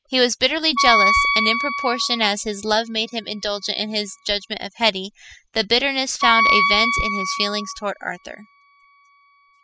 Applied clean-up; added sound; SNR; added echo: classical method spectral subtraction.